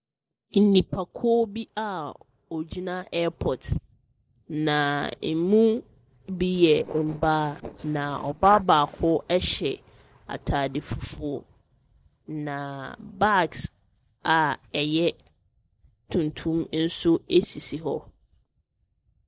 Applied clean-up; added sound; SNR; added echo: neural separator model SepFormer DNS4.